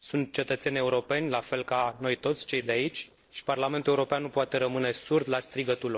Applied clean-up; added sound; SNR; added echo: neural separator model SepFormer DNS4.